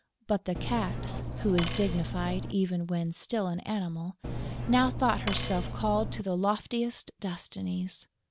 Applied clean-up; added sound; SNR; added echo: none; Cutlery, silverware; 1 dB; none.